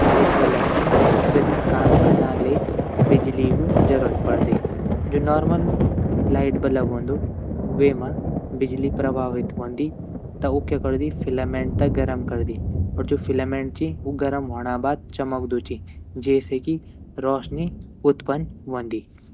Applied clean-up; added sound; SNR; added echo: none; Thunder; -2 dB; none.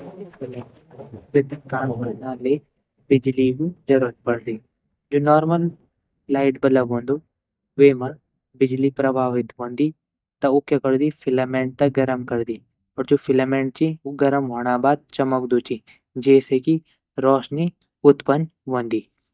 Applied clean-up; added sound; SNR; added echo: neural mask model DeepFilterNet 3.